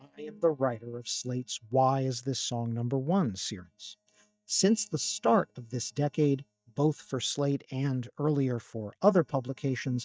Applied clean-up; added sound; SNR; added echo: neural mask model DeepFilterNet 3.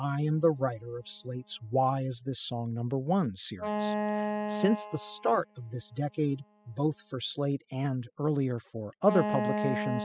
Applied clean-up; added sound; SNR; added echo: classical method spectral subtraction.